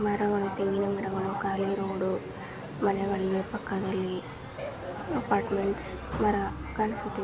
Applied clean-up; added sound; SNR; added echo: none; Car passing by / Race car, auto racing; 17 dB; none.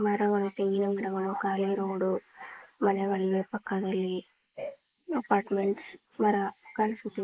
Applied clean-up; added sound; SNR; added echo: neural mask model Resemble Enhance denoiser.